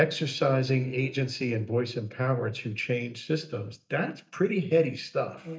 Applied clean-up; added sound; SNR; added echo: neural mask model DeepFilterNet 3.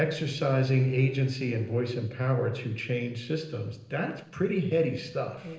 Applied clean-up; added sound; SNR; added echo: neural separator model SepFormer DNS4.